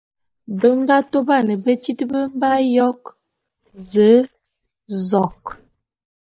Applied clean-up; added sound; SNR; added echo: neural mask model DeepFilterNet 3.